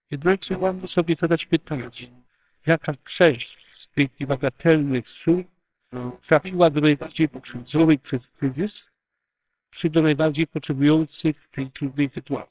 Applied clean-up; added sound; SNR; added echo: neural separator model SepFormer WHAMR!.